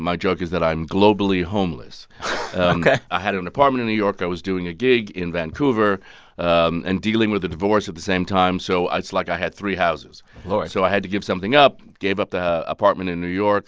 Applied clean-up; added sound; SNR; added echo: none; none; none; none.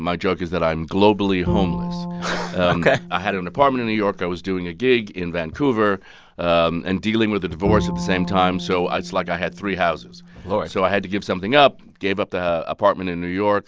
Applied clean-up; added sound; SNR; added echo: none; Bowed string instrument; 11 dB; none.